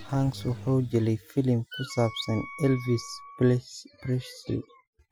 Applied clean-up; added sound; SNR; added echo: classical method Wiener filter.